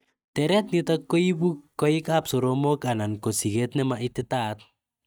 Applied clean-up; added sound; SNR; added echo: neural mask model DeepFilterNet 3.